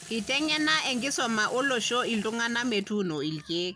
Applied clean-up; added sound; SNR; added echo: none; Sink (filling or washing) / Water tap, faucet; 17 dB; none.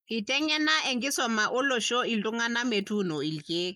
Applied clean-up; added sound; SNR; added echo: neural mask model Resemble Enhance denoiser.